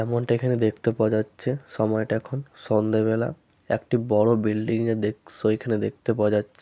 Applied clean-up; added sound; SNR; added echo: none; none; none; none.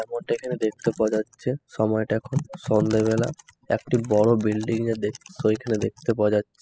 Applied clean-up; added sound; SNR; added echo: classical method spectral subtraction.